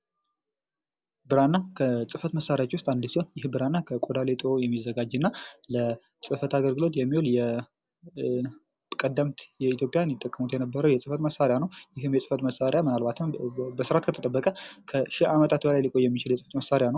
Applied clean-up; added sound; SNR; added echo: none; none; none; none.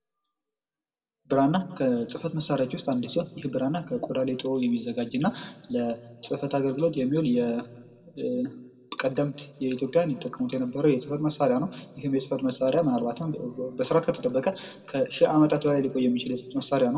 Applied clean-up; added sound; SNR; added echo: none; none; none; reverberation time 1.0 s.